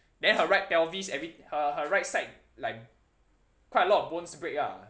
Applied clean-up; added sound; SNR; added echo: none; none; none; none.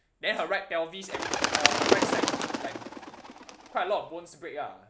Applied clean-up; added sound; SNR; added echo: none; Bird; -4 dB; none.